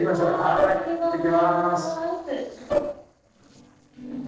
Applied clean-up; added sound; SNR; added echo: neural separator model SepFormer DNS4.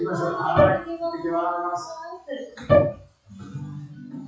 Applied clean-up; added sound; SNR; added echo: classical method WPE with log-MMSE.